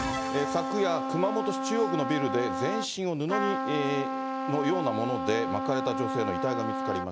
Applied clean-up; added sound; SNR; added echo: none; Trumpet; 1 dB; none.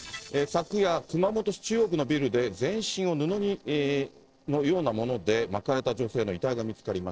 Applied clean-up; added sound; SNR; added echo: neural separator model SepFormer DNS4.